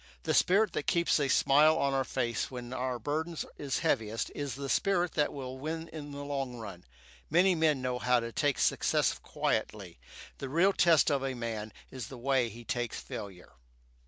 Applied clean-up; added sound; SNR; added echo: none; none; none; none.